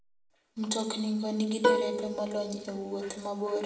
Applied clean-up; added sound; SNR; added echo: none; Plucked string instrument; -1 dB; reverberation time 0.7 s.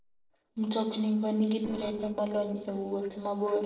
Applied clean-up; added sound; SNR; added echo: neural separator model SepFormer DNS4.